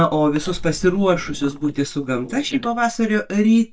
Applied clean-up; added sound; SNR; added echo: neural mask model DeepFilterNet 3.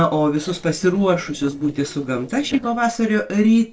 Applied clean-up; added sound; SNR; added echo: neural separator model SepFormer DNS4.